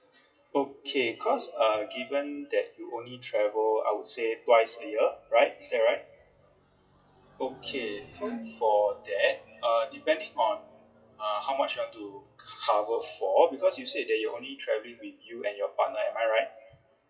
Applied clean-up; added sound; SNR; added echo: classical method WPE with log-MMSE.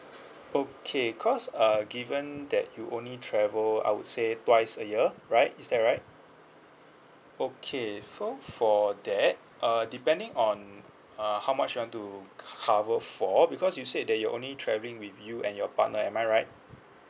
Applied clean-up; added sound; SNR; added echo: none; none; none; none.